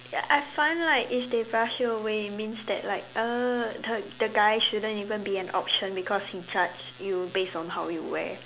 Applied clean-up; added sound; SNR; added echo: none; none; none; none.